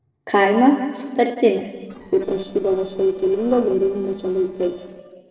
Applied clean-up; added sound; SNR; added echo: neural separator model SepFormer DNS4.